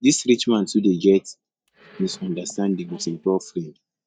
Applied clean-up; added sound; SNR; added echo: neural mask model DeepFilterNet 3.